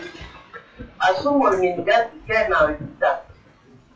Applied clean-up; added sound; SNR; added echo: classical method WPE with log-MMSE.